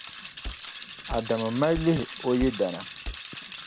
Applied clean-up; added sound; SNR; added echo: none; Bicycle; 5 dB; none.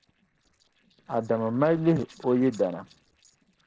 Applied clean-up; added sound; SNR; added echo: neural separator model SepFormer DNS4.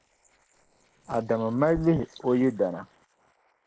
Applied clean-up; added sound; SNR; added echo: neural mask model Resemble Enhance denoiser.